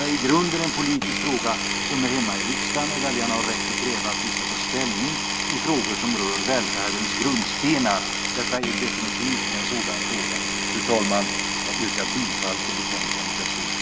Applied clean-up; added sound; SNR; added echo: none; Power tool; -2 dB; none.